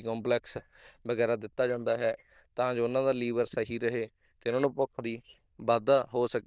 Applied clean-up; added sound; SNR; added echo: neural diffusion model UNIVERSE++.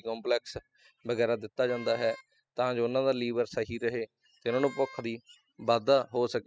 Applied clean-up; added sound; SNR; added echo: classical method spectral subtraction.